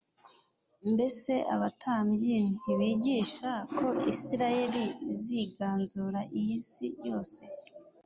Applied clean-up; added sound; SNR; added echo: none; none; none; none.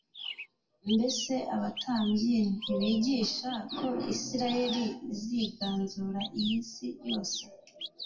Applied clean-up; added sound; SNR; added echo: none; Bird vocalization, bird call, bird song; 12 dB; reverberation time 0.2 s.